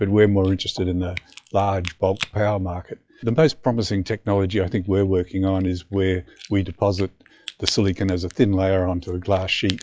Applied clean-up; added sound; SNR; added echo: classical method log-MMSE.